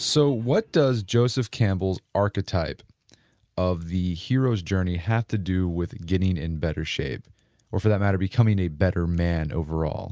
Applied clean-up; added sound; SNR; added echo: none; none; none; none.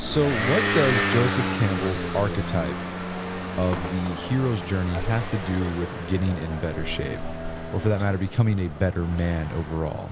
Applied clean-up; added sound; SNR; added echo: none; Motor vehicle (road) / Engine; 4 dB; none.